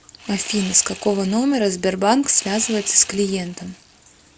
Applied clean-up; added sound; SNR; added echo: none; Sawing; 17 dB; none.